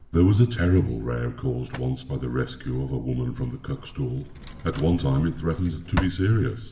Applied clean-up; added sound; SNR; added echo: none; Drawer open or close; 13 dB; reverberation time 0.7 s.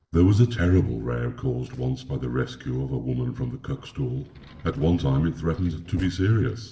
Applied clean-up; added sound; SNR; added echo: neural separator model SepFormer DNS4.